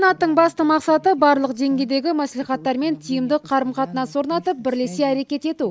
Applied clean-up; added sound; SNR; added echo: none; none; none; none.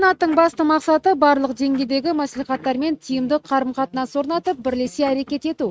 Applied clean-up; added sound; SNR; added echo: neural mask model RNNoise.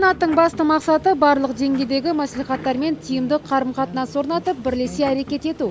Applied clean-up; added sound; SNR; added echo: none; Subway, metro, underground; 18 dB; none.